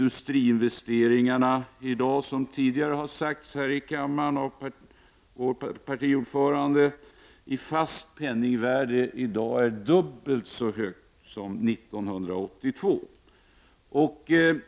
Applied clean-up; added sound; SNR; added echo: none; none; none; none.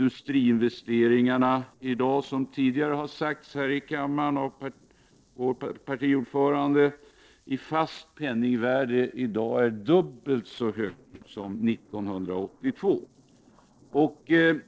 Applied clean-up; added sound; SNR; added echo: neural separator model SepFormer DNS4.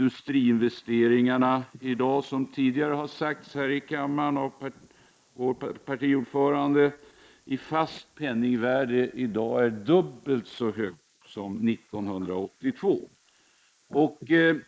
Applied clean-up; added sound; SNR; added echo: neural mask model Resemble Enhance denoiser.